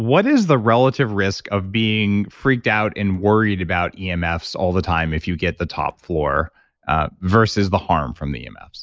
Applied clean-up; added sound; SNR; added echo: neural mask model Resemble Enhance denoiser.